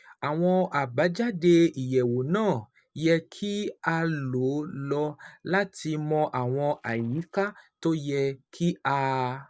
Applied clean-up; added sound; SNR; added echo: neural separator model SepFormer DNS4.